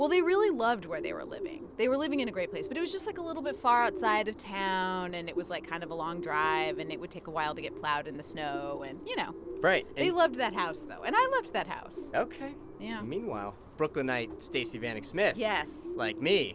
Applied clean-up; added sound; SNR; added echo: none; Bird; 10 dB; none.